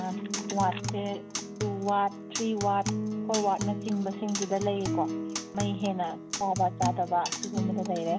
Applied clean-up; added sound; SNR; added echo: none; Acoustic guitar; 4 dB; none.